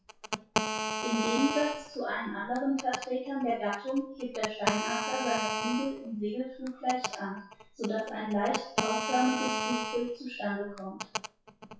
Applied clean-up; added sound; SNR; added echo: classical method WPE with log-MMSE.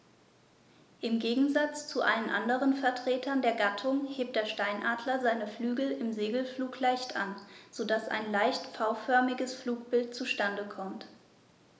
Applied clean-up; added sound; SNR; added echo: none; none; none; none.